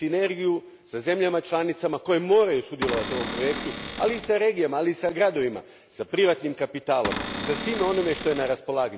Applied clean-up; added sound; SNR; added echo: none; Cupboard open or close / Door; 7 dB; none.